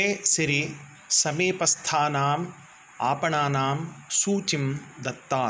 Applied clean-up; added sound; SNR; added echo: none; none; none; none.